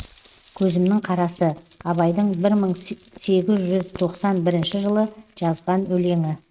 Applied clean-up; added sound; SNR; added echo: neural mask model RNNoise.